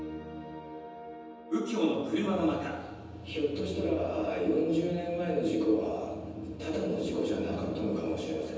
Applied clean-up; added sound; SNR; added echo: none; none; none; reverberation time 1.1 s.